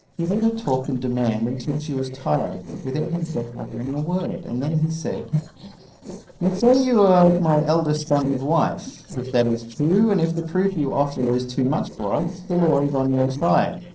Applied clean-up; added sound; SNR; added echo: neural separator model SepFormer DNS4.